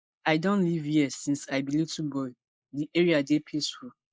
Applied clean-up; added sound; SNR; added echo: neural mask model Resemble Enhance denoiser.